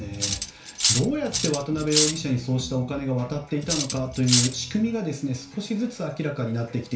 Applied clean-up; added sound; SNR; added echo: none; Cutlery, silverware; 0 dB; reverberation time 0.3 s.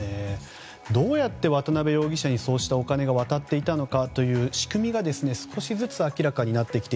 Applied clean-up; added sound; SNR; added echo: none; none; none; none.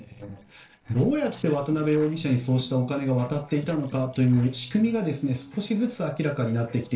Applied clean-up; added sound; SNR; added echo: neural separator model SepFormer DNS4.